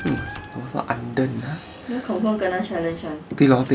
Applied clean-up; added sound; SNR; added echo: none; Squeak; 18 dB; none.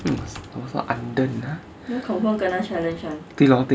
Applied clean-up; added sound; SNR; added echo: none; none; none; none.